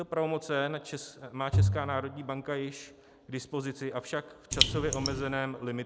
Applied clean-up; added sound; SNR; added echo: none; Raindrop + Bowed string instrument; -4 dB; none.